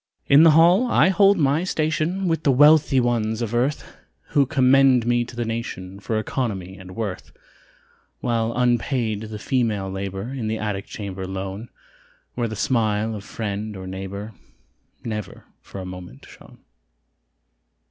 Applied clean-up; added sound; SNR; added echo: none; none; none; none.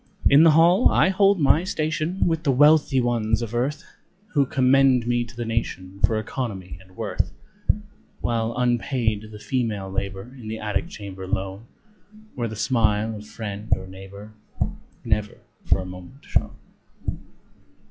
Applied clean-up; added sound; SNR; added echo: classical method log-MMSE.